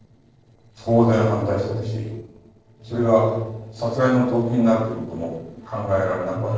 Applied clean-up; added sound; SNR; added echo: neural separator model SepFormer DNS4.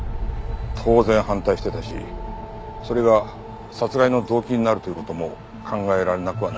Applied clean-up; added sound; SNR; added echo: none; none; none; none.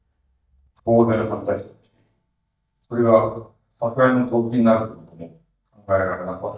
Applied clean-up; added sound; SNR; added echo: neural mask model DeepFilterNet 3.